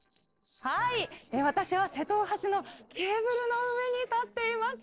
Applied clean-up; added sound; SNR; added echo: neural separator model SepFormer DNS4.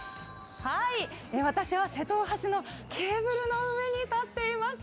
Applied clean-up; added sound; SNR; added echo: none; none; none; none.